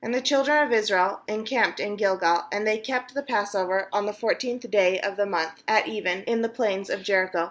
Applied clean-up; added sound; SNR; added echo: none; none; none; none.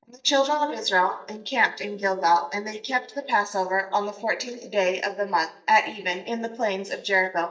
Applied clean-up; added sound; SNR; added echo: neural mask model DeepFilterNet 3.